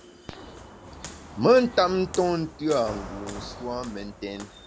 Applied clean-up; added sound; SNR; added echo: none; Walk, footsteps; 15 dB; none.